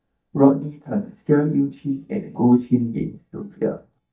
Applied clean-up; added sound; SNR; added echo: neural mask model DeepFilterNet 3.